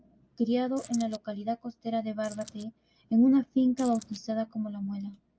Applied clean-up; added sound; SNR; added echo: neural mask model Resemble Enhance denoiser.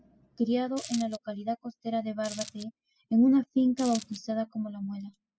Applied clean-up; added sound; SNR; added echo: classical method spectral subtraction.